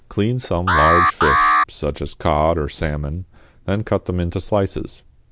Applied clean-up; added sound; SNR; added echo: none; Alarm; -4 dB; none.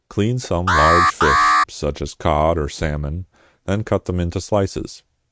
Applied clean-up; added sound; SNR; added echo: neural mask model RNNoise.